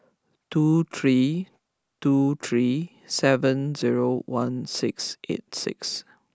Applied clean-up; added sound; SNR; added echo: none; none; none; none.